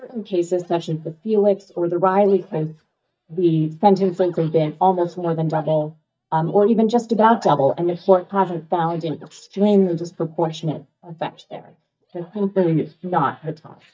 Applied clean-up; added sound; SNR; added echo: neural mask model DeepFilterNet 3.